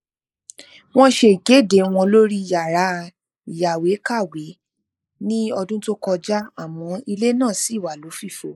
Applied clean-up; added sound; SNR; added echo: neural mask model Resemble Enhance denoiser.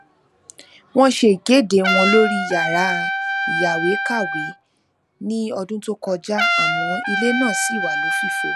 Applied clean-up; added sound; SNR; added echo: none; Trumpet; 2 dB; none.